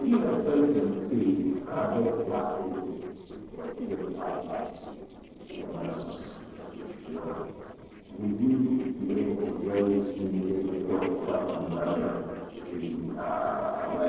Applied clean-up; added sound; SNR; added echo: neural separator model SepFormer DNS4.